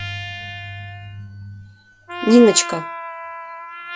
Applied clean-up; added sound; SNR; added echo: classical method log-MMSE.